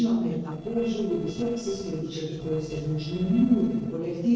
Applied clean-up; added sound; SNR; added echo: neural separator model SepFormer DNS4.